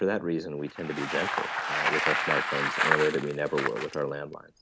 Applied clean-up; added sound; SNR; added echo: none; Bicycle; 0 dB; none.